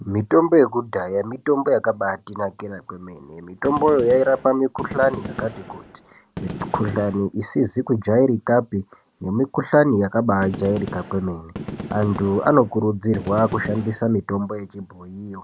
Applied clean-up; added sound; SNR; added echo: none; Gunshot, gunfire; 12 dB; none.